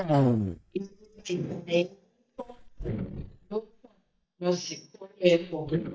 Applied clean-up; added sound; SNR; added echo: neural mask model DeepFilterNet 3.